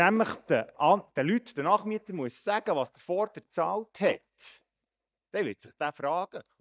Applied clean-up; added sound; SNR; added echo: neural mask model DeepFilterNet 3.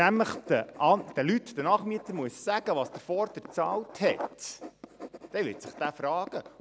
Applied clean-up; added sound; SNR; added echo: none; Writing; 15 dB; none.